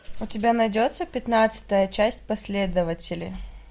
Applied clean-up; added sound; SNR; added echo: none; none; none; none.